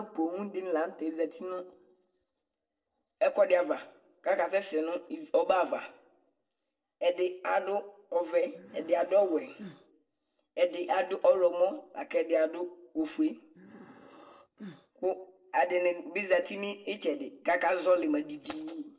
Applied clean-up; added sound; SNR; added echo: neural separator model SepFormer DNS4.